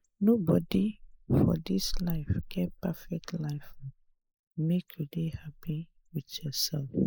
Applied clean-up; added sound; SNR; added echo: neural mask model Resemble Enhance denoiser.